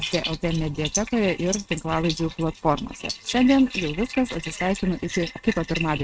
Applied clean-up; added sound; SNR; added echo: neural mask model RNNoise.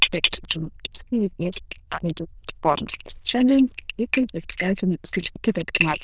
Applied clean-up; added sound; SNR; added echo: neural diffusion model UNIVERSE++.